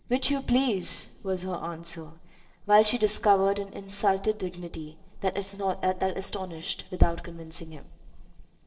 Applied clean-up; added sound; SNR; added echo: neural separator model SepFormer DNS4.